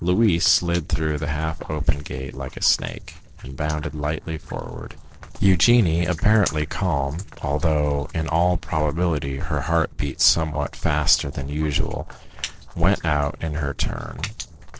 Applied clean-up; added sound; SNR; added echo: neural separator model SepFormer DNS4.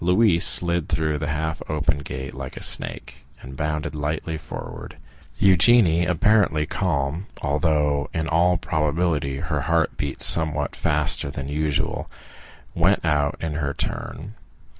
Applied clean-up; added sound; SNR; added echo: none; none; none; none.